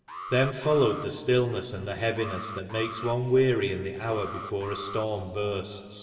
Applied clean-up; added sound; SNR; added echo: none; Alarm; 13 dB; reverberation time 2.7 s.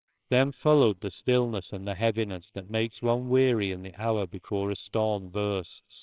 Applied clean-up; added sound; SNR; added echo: neural separator model SepFormer WHAMR!.